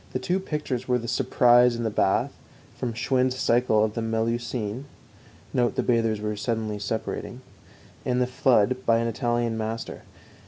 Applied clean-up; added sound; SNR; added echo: none; none; none; none.